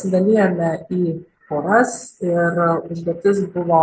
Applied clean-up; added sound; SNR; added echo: none; none; none; none.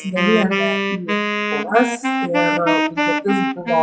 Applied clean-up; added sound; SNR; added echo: classical method WPE with log-MMSE.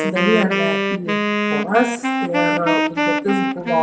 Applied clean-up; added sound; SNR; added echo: none; Wind instrument, woodwind instrument; -2 dB; reverberation time 0.7 s.